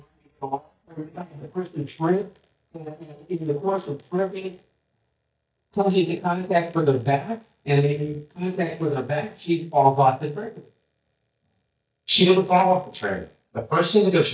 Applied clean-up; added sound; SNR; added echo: neural mask model DeepFilterNet 3.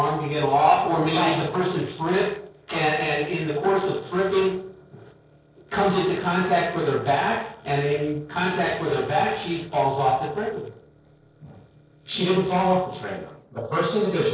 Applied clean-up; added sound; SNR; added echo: neural separator model SepFormer DNS4.